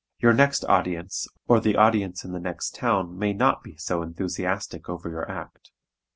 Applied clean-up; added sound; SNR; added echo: none; none; none; none.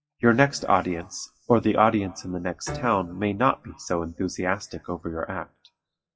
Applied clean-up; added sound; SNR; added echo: classical method WPE with log-MMSE.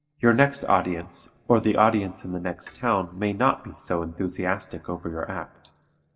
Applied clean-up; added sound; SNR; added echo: neural separator model SepFormer DNS4.